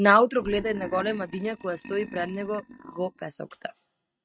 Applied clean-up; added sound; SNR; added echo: neural mask model RNNoise.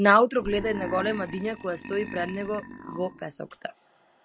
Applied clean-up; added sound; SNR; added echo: none; Burping, eructation; 12 dB; none.